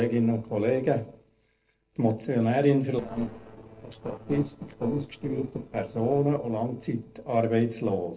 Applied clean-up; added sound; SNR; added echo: neural separator model SepFormer DNS4.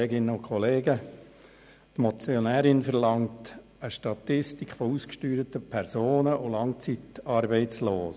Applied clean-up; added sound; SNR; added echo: none; none; none; none.